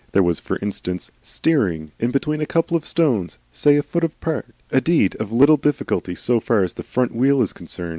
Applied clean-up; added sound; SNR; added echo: none; none; none; none.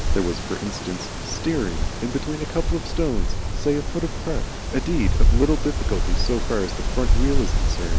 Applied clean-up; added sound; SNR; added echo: none; Wind; -5 dB; none.